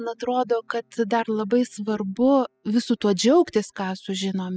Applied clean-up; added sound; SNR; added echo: classical method spectral subtraction.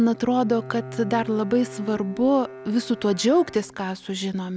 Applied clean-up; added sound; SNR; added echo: none; Bowed string instrument; 16 dB; none.